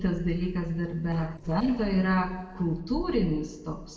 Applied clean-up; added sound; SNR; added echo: neural separator model SepFormer DNS4.